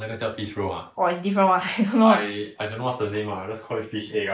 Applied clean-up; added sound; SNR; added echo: neural mask model Resemble Enhance denoiser.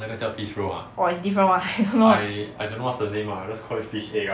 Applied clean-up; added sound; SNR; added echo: none; none; none; none.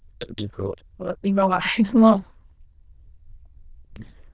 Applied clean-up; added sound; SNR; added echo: neural diffusion model UNIVERSE++.